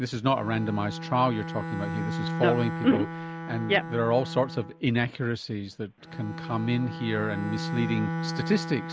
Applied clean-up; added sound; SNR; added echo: none; Bowed string instrument; 7 dB; none.